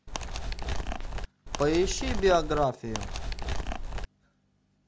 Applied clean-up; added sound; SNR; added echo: none; Animal; 1 dB; none.